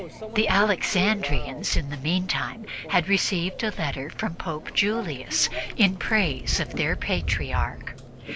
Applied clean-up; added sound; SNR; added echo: none; Microwave oven; 9 dB; none.